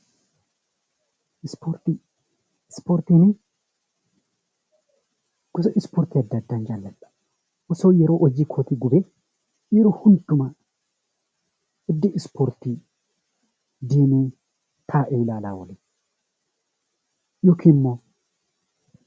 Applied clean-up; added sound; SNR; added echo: none; none; none; none.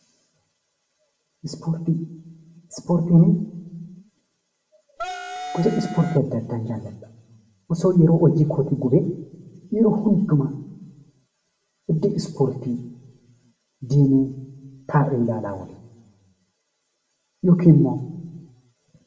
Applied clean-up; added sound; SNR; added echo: none; Wind instrument, woodwind instrument; 10 dB; reverberation time 0.6 s.